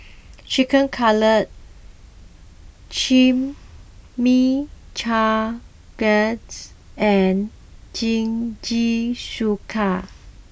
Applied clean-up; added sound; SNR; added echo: none; none; none; none.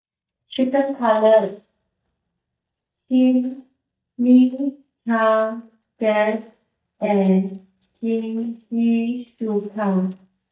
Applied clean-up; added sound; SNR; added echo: neural mask model DeepFilterNet 3.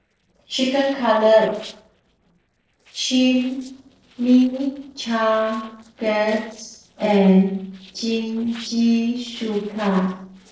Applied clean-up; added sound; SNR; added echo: neural separator model SepFormer DNS4.